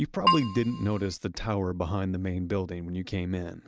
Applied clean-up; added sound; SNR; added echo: none; Keyboard (musical); -1 dB; none.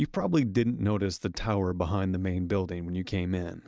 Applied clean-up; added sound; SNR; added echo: none; none; none; none.